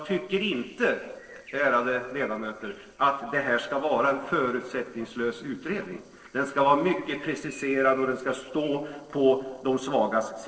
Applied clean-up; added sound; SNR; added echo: neural separator model SepFormer DNS4.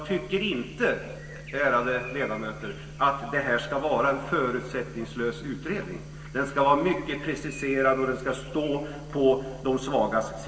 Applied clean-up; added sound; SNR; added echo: none; Bird; 20 dB; reverberation time 2.6 s.